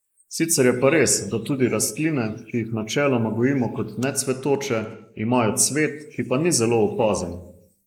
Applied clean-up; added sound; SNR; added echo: neural mask model Resemble Enhance denoiser.